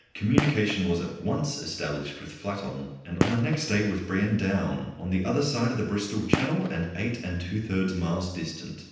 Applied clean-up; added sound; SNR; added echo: none; Gunshot, gunfire; 7 dB; reverberation time 0.9 s.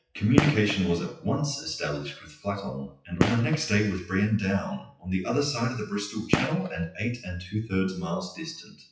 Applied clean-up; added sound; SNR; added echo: classical method WPE with log-MMSE.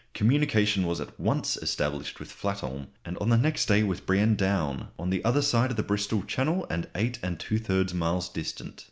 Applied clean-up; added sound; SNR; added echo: none; none; none; none.